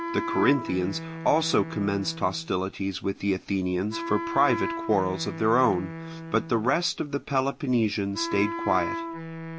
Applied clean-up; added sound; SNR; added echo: none; Wind instrument, woodwind instrument; 9 dB; none.